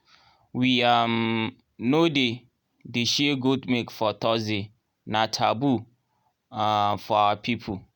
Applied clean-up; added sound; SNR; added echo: none; none; none; none.